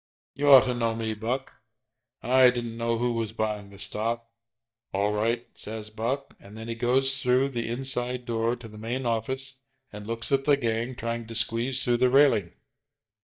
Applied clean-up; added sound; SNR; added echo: neural mask model DeepFilterNet 3.